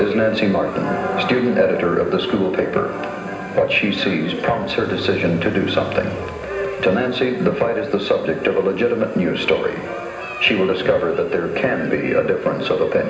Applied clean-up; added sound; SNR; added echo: none; Engine; 15 dB; reverberation time 0.9 s.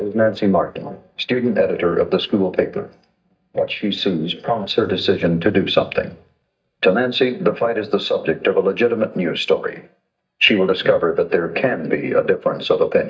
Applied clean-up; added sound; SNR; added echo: neural mask model DeepFilterNet 3.